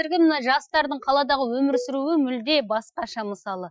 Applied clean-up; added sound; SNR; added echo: classical method Wiener filter.